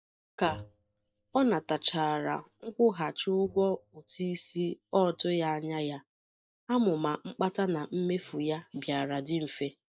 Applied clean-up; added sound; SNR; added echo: neural mask model DeepFilterNet 3.